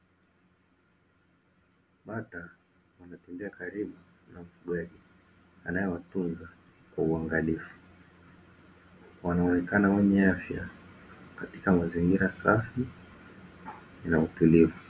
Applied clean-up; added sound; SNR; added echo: none; none; none; none.